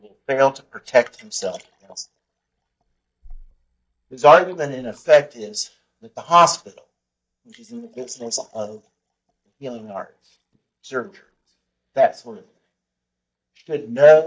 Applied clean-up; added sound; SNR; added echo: neural mask model DeepFilterNet 3.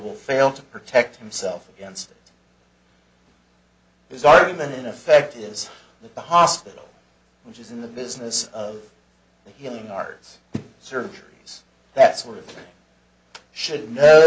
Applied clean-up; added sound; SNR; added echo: none; none; none; none.